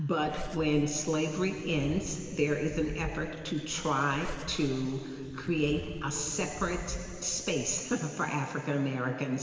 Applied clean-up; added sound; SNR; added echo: none; Zipper (clothing); 11 dB; reverberation time 2.8 s.